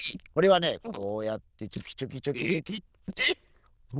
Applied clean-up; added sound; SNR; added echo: neural diffusion model UNIVERSE++.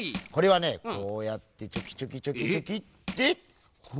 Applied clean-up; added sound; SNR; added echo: none; Crushing; 12 dB; none.